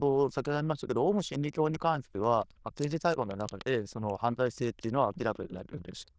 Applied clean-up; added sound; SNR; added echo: neural diffusion model UNIVERSE++.